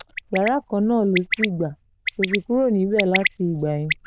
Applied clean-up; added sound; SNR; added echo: neural diffusion model UNIVERSE++.